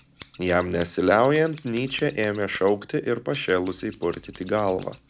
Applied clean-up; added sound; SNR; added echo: none; Scissors; 12 dB; none.